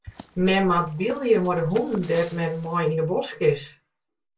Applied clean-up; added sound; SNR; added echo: none; Run; 19 dB; reverberation time 0.1 s.